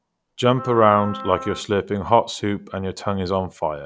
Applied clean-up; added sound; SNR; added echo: none; Wind instrument, woodwind instrument; 14 dB; none.